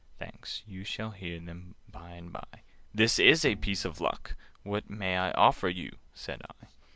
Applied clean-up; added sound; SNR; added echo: none; Bowed string instrument; 20 dB; none.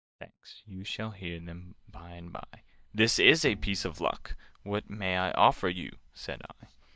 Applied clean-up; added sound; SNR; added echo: neural mask model DeepFilterNet 3.